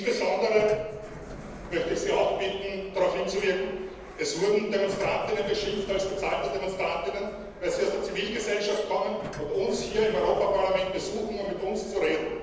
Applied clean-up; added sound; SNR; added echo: none; Sliding door; 15 dB; reverberation time 1.1 s.